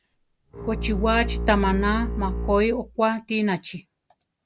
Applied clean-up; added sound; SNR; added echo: none; Bowed string instrument; 4 dB; none.